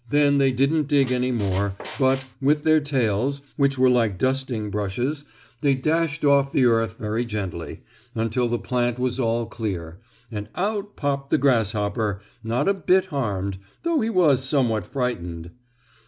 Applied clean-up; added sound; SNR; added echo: none; Squeak; 17 dB; none.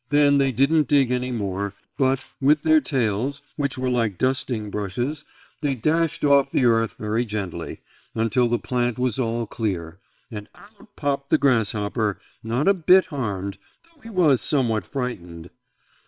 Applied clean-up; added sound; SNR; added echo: neural separator model SepFormer WHAM!.